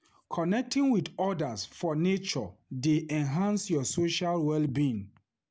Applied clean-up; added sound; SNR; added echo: none; none; none; none.